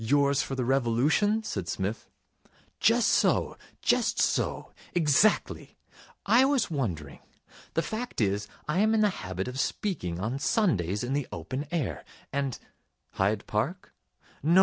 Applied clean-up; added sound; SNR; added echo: none; none; none; none.